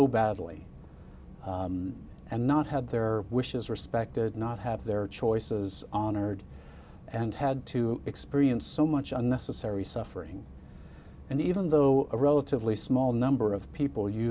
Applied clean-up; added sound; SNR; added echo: none; none; none; none.